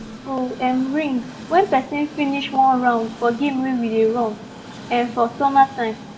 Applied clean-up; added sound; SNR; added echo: none; Train; 16 dB; reverberation time 1.5 s.